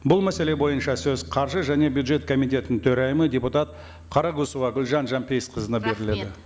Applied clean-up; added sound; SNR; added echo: none; Bass guitar; 18 dB; none.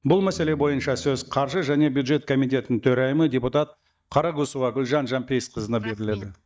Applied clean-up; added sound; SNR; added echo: neural mask model DeepFilterNet 3.